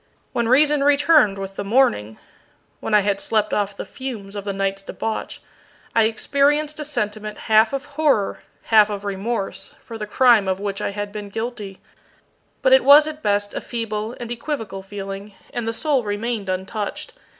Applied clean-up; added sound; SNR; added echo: none; none; none; none.